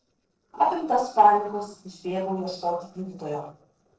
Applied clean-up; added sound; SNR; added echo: neural separator model SepFormer DNS4.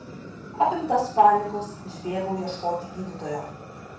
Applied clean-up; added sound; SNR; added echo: none; Fire; 15 dB; reverberation time 0.4 s.